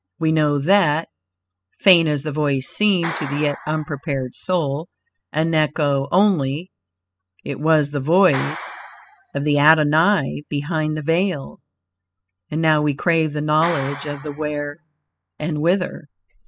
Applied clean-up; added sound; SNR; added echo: classical method spectral subtraction.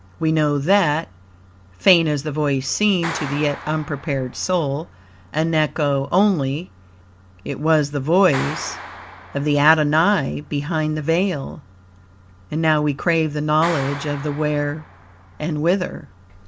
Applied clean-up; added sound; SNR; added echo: none; Clapping; 17 dB; none.